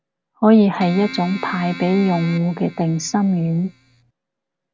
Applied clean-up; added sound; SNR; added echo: none; Keyboard (musical); 16 dB; none.